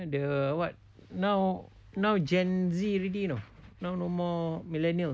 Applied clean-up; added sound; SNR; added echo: none; none; none; none.